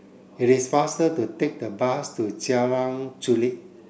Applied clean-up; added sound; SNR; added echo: none; none; none; none.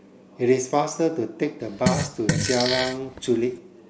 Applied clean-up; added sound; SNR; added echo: none; Fart; 2 dB; none.